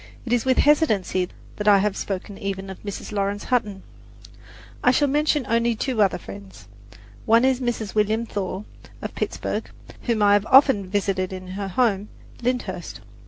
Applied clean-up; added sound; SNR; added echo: none; none; none; none.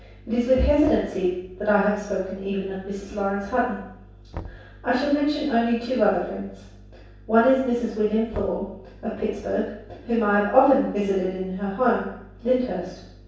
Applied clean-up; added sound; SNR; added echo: none; Knock; 20 dB; reverberation time 0.7 s.